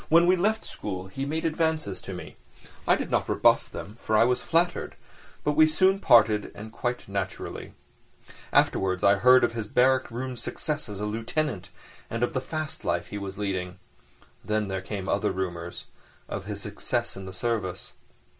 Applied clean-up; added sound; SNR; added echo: none; none; none; none.